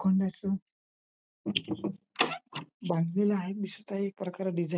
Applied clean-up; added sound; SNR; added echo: none; none; none; none.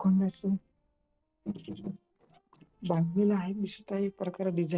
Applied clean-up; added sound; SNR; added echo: neural separator model SepFormer DNS4.